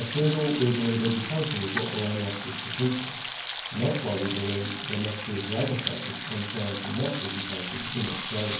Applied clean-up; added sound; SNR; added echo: none; Frying (food); 0 dB; reverberation time 0.9 s.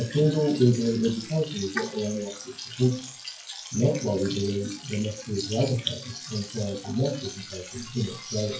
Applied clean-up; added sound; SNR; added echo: classical method WPE with log-MMSE.